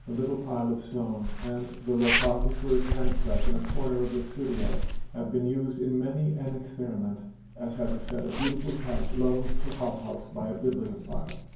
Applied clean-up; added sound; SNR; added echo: none; Zipper (clothing); -1 dB; reverberation time 0.9 s.